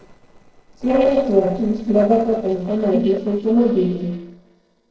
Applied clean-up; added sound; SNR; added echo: neural separator model SepFormer DNS4.